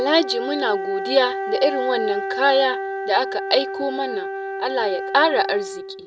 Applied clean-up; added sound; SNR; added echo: none; Wind instrument, woodwind instrument; 6 dB; none.